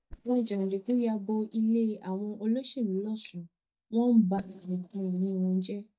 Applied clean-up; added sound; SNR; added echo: neural mask model DeepFilterNet 3.